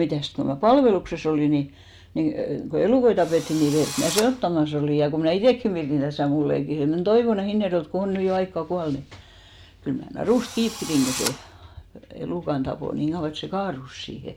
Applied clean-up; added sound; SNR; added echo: none; Drill; 10 dB; none.